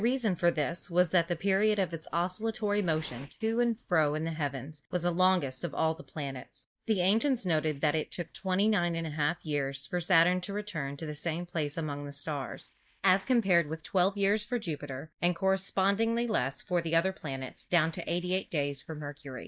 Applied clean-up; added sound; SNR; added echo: neural mask model DeepFilterNet 3.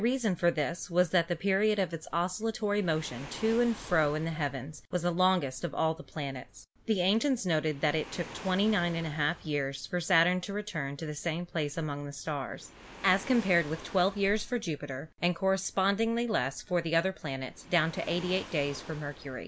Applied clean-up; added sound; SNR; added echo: none; Waves, surf; 20 dB; none.